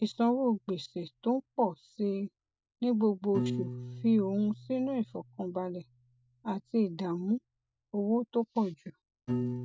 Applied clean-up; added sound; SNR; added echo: none; Piano; 10 dB; none.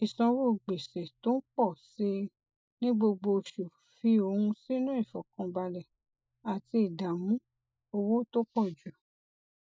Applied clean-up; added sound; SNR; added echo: neural mask model Resemble Enhance denoiser.